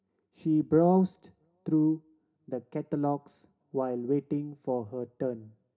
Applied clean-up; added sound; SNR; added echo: none; none; none; reverberation time 0.3 s.